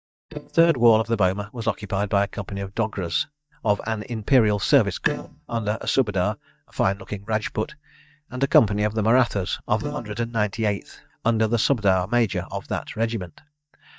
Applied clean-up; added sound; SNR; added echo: neural mask model DeepFilterNet 3.